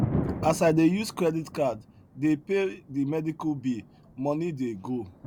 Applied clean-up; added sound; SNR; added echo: none; Thunder; 9 dB; none.